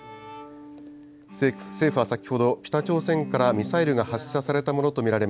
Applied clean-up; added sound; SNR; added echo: none; Bowed string instrument; 14 dB; none.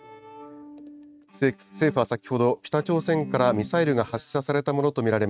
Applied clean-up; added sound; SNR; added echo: neural mask model RNNoise.